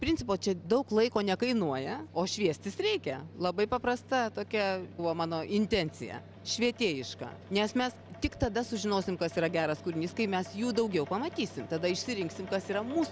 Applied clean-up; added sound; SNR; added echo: none; none; none; none.